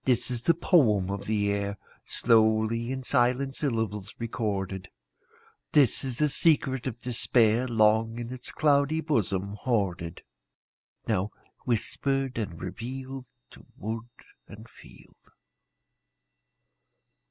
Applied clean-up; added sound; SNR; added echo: none; none; none; none.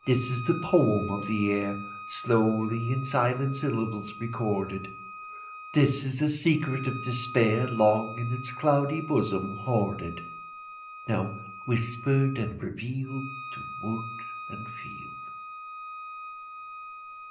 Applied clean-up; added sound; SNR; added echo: none; Bowed string instrument; 12 dB; reverberation time 0.5 s.